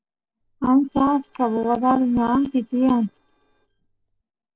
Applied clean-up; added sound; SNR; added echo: neural separator model SepFormer DNS4.